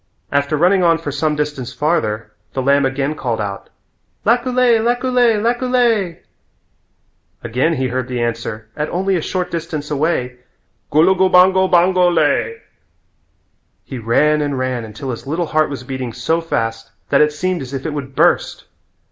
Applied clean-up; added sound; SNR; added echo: none; none; none; none.